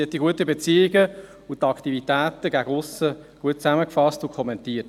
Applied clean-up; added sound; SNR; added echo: none; none; none; none.